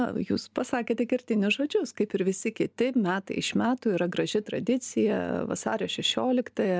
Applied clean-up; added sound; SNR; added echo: none; none; none; none.